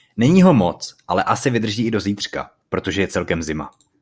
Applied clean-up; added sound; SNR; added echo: none; none; none; none.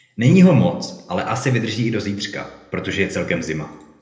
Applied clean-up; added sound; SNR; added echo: none; none; none; reverberation time 0.7 s.